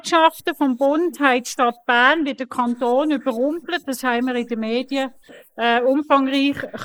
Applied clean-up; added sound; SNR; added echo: neural mask model Resemble Enhance denoiser.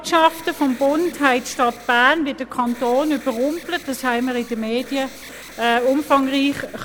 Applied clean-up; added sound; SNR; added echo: none; Alarm; 19 dB; none.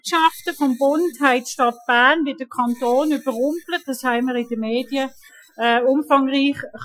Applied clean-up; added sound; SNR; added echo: classical method Wiener filter.